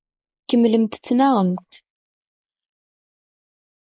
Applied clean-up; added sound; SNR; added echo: neural mask model Resemble Enhance denoiser.